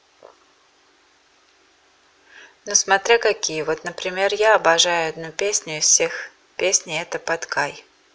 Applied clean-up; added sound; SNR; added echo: none; none; none; none.